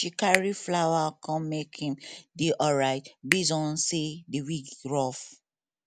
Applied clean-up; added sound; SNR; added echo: none; Finger snapping; 9 dB; none.